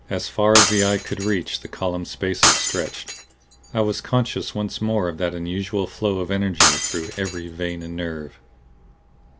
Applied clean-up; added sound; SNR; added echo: none; Shatter; 0 dB; none.